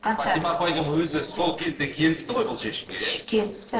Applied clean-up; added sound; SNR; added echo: neural separator model SepFormer DNS4.